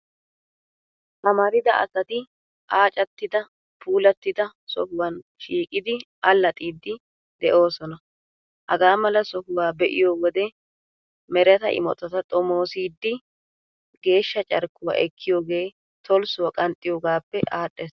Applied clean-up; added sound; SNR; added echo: none; none; none; none.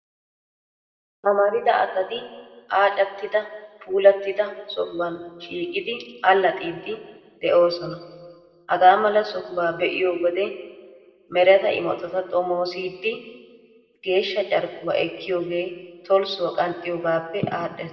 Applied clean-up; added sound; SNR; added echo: none; none; none; reverberation time 1.3 s.